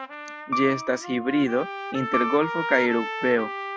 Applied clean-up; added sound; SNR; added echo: none; Trumpet + Piano; 5 dB; none.